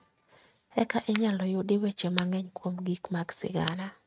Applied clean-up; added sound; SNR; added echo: neural mask model RNNoise.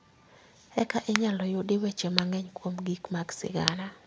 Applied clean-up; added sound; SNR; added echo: none; Crack; 7 dB; none.